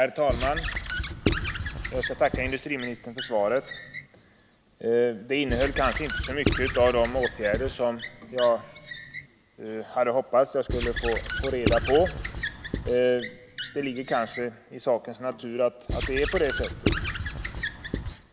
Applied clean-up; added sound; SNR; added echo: none; Squeak / Writing; 4 dB; none.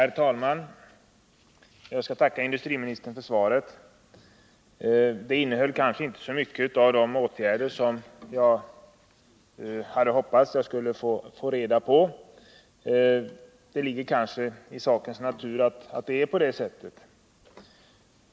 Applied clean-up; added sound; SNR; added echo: none; none; none; none.